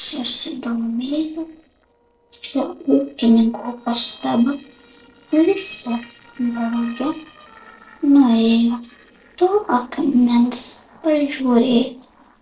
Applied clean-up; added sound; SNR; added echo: neural separator model SepFormer DNS4.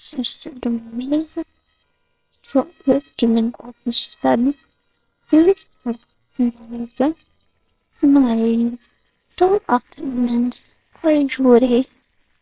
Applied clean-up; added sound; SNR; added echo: neural separator model SepFormer WHAMR!.